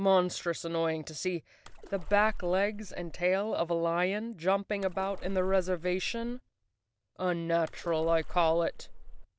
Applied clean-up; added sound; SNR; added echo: none; Splash, splatter; 7 dB; none.